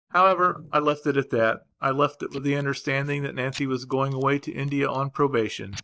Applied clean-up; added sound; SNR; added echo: neural mask model DeepFilterNet 3.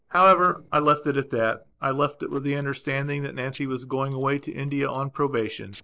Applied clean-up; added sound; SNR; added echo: neural separator model SepFormer DNS4.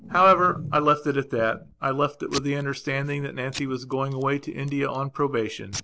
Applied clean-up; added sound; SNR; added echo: none; Packing tape, duct tape / Tearing; 16 dB; none.